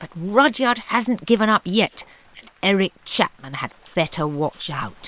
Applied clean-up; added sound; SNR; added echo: neural separator model SepFormer WHAM!.